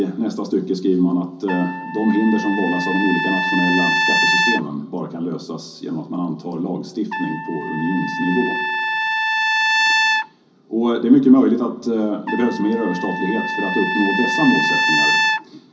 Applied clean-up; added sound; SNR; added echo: none; Trumpet; 0 dB; reverberation time 0.5 s.